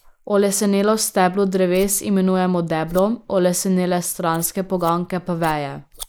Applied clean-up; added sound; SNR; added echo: neural mask model Resemble Enhance denoiser.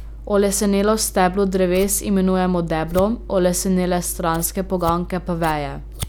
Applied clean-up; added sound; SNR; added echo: none; Scissors; 13 dB; none.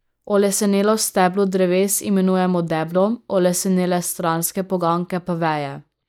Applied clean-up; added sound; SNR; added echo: neural mask model DeepFilterNet 3.